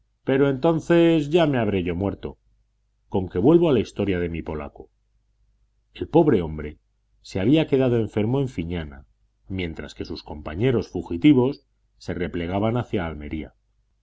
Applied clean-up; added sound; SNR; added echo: none; none; none; none.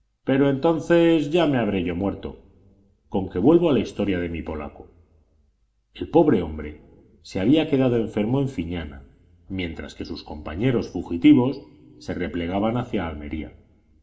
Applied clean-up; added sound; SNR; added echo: none; none; none; reverberation time 0.7 s.